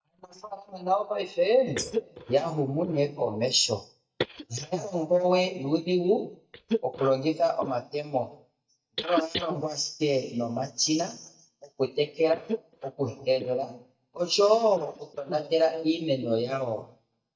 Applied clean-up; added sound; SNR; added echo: neural mask model DeepFilterNet 3.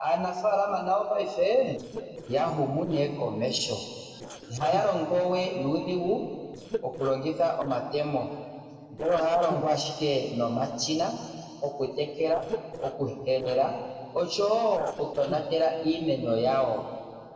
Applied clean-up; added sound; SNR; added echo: neural separator model SepFormer DNS4.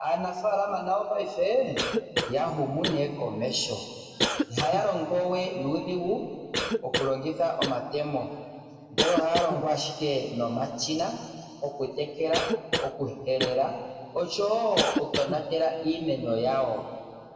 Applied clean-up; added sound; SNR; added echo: none; Cough; 4 dB; reverberation time 2.3 s.